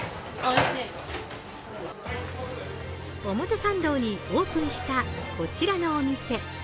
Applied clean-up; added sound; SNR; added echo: none; none; none; none.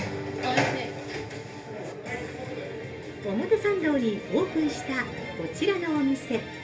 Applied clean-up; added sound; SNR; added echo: none; Guitar; 14 dB; reverberation time 0.3 s.